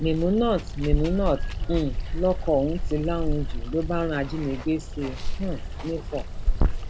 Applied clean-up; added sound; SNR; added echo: none; Water; 0 dB; none.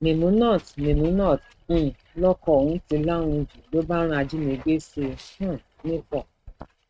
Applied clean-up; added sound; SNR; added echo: neural mask model RNNoise.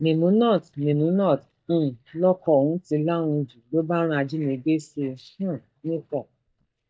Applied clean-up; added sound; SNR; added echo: neural mask model DeepFilterNet 3.